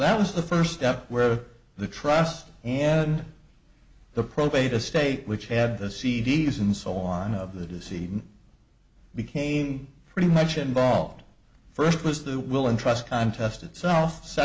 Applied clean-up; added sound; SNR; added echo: none; none; none; none.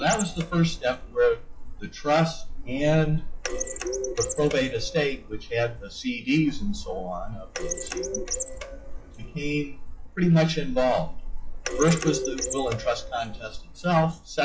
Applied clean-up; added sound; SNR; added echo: classical method WPE with log-MMSE.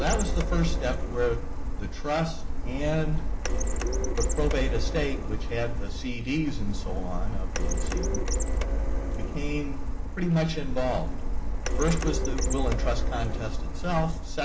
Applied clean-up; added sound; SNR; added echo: none; Printer; -4 dB; reverberation time 2.3 s.